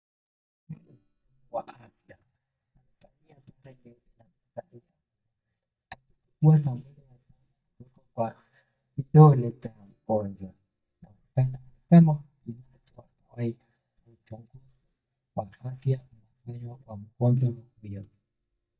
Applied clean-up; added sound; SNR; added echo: neural mask model DeepFilterNet 3.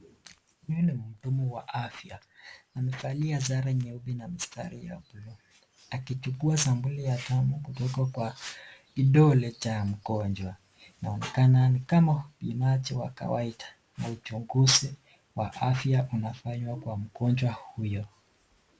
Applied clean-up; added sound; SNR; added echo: none; none; none; none.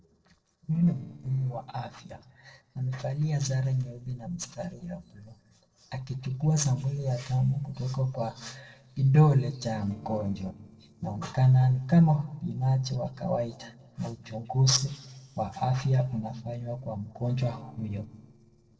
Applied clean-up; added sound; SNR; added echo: neural separator model SepFormer DNS4.